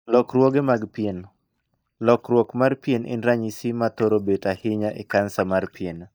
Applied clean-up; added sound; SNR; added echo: neural mask model DeepFilterNet 3.